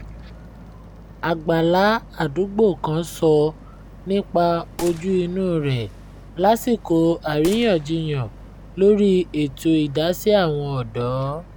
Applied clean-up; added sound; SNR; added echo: none; Gunshot, gunfire + Boat, Water vehicle; 18 dB; none.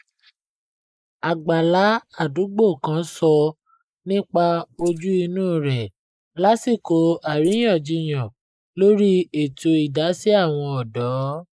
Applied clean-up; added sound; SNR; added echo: neural mask model Resemble Enhance denoiser.